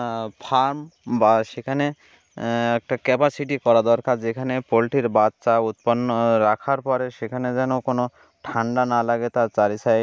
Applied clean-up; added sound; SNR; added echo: none; none; none; none.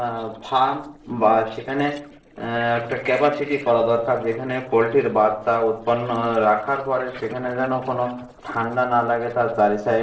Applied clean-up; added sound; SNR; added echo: neural separator model SepFormer DNS4.